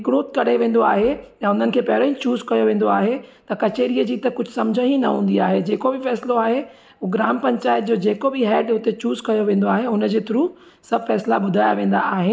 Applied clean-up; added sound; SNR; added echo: none; none; none; none.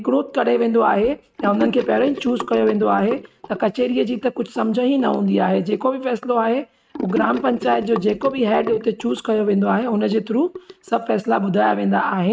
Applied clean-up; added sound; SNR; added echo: neural mask model RNNoise.